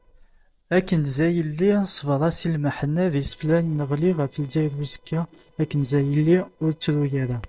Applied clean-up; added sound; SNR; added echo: neural separator model SepFormer DNS4.